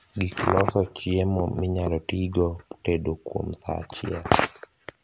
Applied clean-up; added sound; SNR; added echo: none; none; none; none.